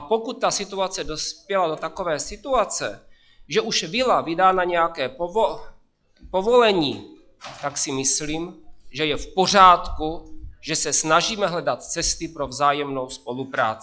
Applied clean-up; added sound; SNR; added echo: classical method log-MMSE.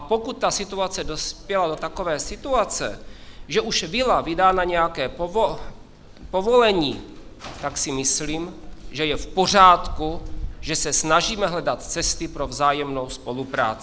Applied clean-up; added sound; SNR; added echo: none; Wind; 13 dB; none.